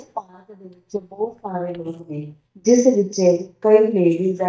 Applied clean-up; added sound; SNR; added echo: neural mask model DeepFilterNet 3.